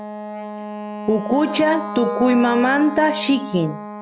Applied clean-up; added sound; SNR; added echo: none; Wind instrument, woodwind instrument; 9 dB; none.